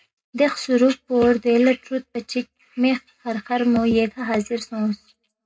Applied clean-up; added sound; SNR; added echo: none; none; none; reverberation time 0.2 s.